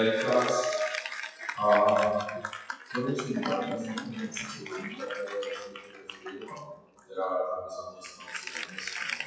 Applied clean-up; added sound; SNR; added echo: classical method WPE with log-MMSE.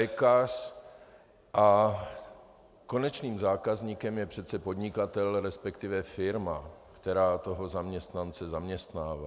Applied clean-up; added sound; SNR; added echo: none; none; none; none.